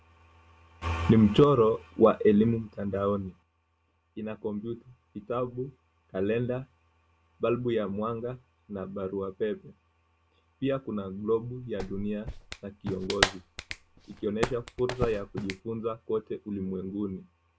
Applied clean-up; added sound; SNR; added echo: none; Clapping; 6 dB; none.